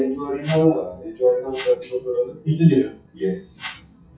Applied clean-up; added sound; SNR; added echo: classical method WPE with log-MMSE.